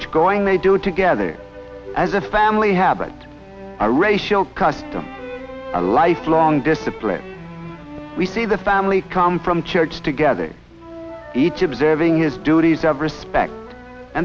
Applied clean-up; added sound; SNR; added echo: none; none; none; none.